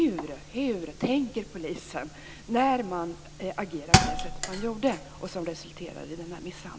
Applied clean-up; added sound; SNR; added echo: none; Thump, thud; -1 dB; none.